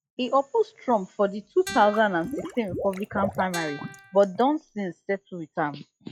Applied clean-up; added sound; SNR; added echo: classical method log-MMSE.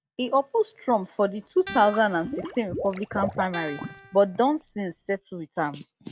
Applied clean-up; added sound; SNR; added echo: none; Liquid + Guitar; 10 dB; none.